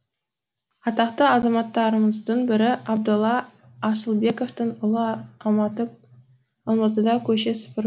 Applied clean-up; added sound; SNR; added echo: none; none; none; none.